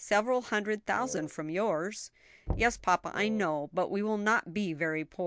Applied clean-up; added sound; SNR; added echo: none; Wind instrument, woodwind instrument + Knock; 11 dB; none.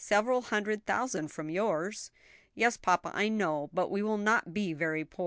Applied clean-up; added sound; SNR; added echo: none; none; none; none.